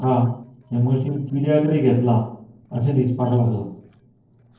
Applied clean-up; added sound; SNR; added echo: neural separator model SepFormer DNS4.